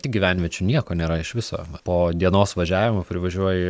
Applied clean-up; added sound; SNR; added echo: none; none; none; none.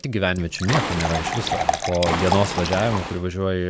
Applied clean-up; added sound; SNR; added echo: none; Fill (with liquid) / Water + Waves, surf; 2 dB; none.